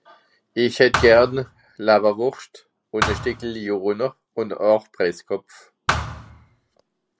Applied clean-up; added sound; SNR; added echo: none; Thump, thud; 7 dB; none.